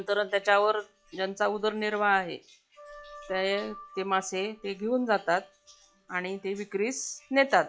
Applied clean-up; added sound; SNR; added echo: classical method log-MMSE.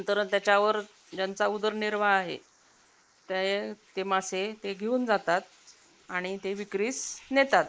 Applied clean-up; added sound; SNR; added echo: neural mask model Resemble Enhance denoiser.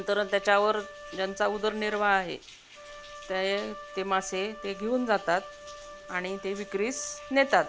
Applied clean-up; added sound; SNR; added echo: none; Wind instrument, woodwind instrument; 16 dB; none.